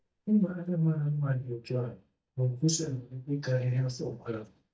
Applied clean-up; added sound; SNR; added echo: neural mask model DeepFilterNet 3.